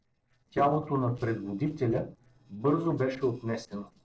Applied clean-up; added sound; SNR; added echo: neural separator model SepFormer DNS4.